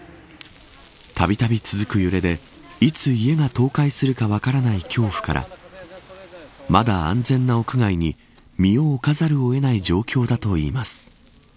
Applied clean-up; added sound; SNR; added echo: none; none; none; none.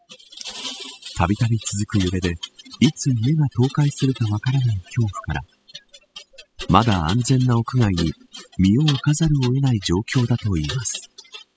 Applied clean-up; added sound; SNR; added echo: classical method spectral subtraction.